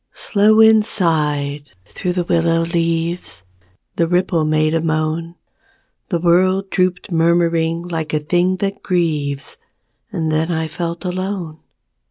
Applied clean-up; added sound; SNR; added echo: none; none; none; none.